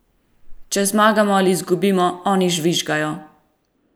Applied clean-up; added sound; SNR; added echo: neural mask model Resemble Enhance denoiser.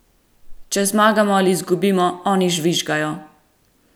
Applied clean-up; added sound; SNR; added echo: none; none; none; none.